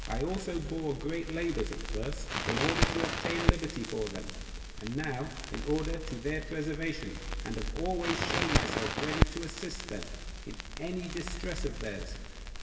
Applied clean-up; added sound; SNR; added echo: none; Crackle; -2 dB; reverberation time 2.3 s.